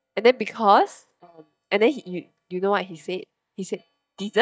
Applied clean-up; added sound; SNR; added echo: neural mask model DeepFilterNet 3.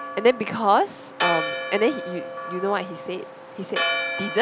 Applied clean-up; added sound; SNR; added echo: none; Church bell; 5 dB; none.